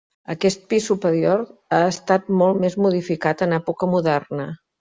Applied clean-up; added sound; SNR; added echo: none; none; none; none.